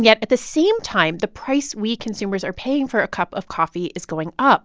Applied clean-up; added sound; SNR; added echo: none; none; none; none.